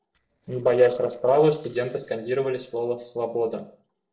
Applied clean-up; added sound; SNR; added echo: neural separator model SepFormer DNS4.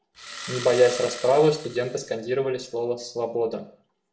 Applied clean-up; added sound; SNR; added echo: none; Engine starting; 13 dB; reverberation time 0.5 s.